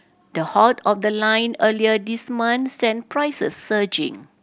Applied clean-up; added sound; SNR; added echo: none; none; none; none.